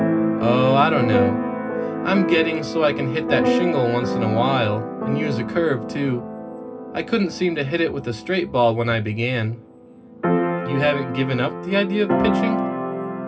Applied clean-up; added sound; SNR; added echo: none; Keyboard (musical); 1 dB; reverberation time 0.4 s.